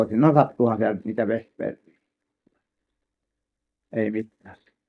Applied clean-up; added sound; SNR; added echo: neural mask model DeepFilterNet 3.